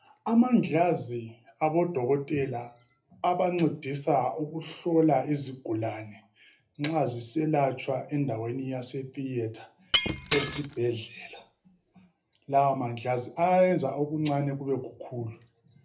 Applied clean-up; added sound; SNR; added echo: none; Shatter; 4 dB; reverberation time 0.3 s.